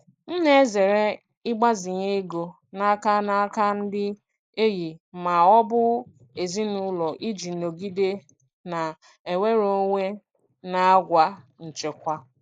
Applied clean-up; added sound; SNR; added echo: neural mask model Resemble Enhance denoiser.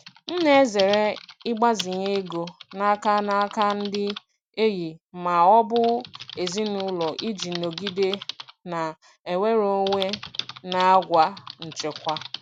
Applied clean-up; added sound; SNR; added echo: none; Typing; 15 dB; none.